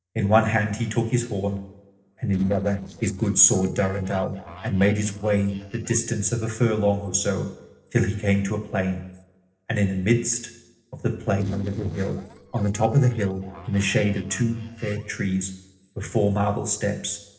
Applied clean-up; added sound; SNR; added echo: neural separator model SepFormer DNS4.